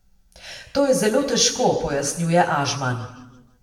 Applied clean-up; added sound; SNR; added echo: none; none; none; reverberation time 1.0 s.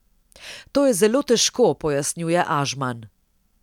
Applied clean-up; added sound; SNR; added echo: none; none; none; none.